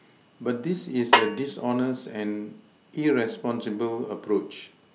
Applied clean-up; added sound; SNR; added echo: none; Snare drum; -3 dB; none.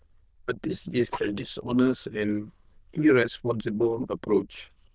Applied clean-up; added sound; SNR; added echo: neural diffusion model UNIVERSE++.